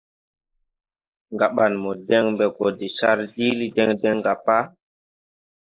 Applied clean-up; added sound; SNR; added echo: neural mask model Resemble Enhance denoiser.